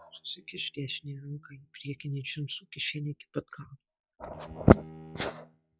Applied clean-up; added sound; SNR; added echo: classical method log-MMSE.